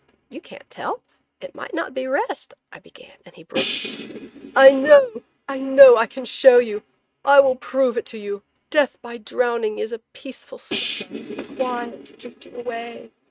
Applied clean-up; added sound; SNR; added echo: neural mask model RNNoise.